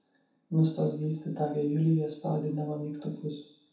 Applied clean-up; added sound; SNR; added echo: none; none; none; reverberation time 0.7 s.